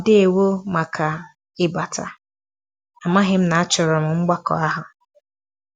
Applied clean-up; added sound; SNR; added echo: none; none; none; none.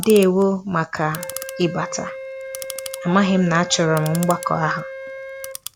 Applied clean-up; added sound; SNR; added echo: none; Clock + Wind instrument, woodwind instrument; 12 dB; none.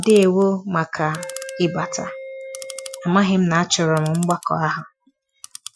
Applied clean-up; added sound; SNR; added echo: classical method Wiener filter.